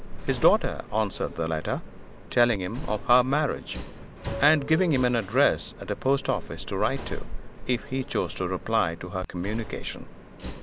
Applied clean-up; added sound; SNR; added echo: none; Subway, metro, underground; 8 dB; none.